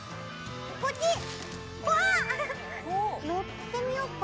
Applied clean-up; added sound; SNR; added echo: none; none; none; none.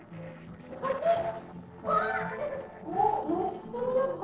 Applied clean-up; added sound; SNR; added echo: neural separator model SepFormer DNS4.